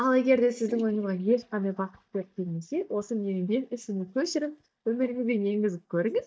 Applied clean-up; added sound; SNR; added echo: neural mask model DeepFilterNet 3.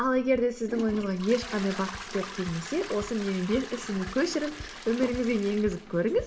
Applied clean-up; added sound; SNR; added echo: none; Toilet flush; 13 dB; reverberation time 0.6 s.